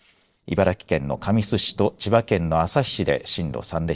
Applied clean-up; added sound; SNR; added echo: neural separator model SepFormer DNS4.